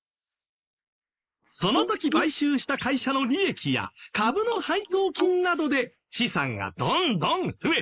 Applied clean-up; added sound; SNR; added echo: neural mask model Resemble Enhance denoiser.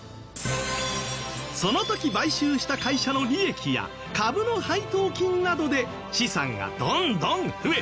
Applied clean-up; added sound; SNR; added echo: none; none; none; none.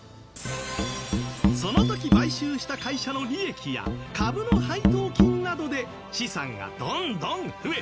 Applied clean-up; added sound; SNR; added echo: none; Musical instrument; -4 dB; none.